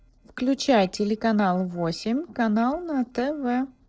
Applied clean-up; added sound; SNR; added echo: neural separator model SepFormer DNS4.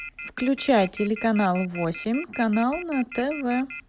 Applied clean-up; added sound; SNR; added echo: none; Telephone; 14 dB; none.